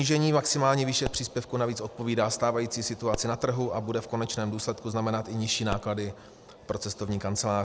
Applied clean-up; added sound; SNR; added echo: none; Explosion; 15 dB; none.